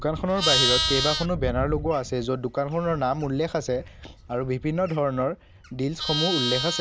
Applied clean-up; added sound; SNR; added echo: none; Livestock, farm animals, working animals; 4 dB; none.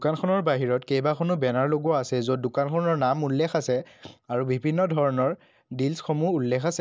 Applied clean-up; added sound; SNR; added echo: none; none; none; none.